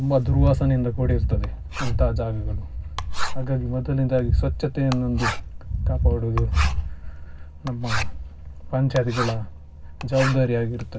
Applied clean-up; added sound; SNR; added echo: none; Writing; 7 dB; reverberation time 0.4 s.